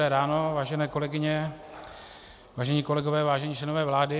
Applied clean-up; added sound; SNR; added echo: none; none; none; none.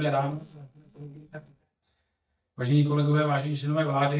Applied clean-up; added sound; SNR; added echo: neural mask model DeepFilterNet 3.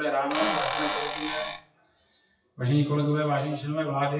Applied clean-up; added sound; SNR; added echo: classical method WPE with log-MMSE.